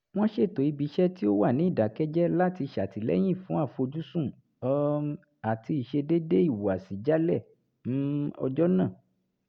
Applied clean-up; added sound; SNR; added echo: none; none; none; none.